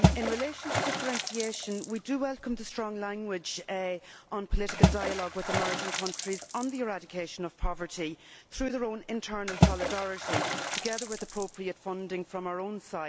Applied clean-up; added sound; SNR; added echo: none; Water / Splash, splatter; -2 dB; none.